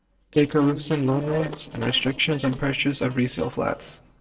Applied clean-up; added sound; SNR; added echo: neural separator model SepFormer DNS4.